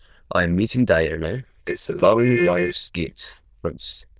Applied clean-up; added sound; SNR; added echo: neural diffusion model UNIVERSE++.